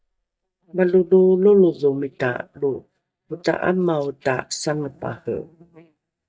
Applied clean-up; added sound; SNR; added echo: neural mask model DeepFilterNet 3.